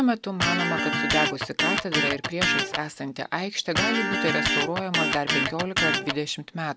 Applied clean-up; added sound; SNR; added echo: none; Electric guitar; -3 dB; none.